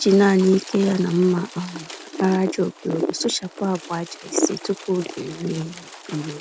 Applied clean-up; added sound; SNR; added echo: none; Wind; 10 dB; none.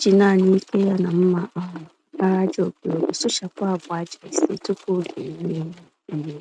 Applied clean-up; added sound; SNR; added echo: neural mask model RNNoise.